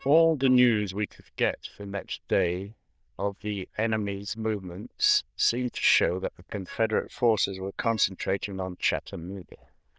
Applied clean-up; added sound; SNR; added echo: neural diffusion model UNIVERSE++.